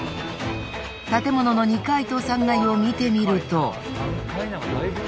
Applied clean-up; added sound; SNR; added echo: none; none; none; none.